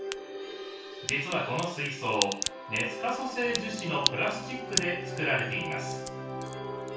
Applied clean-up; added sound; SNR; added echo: none; Crack; 6 dB; reverberation time 0.6 s.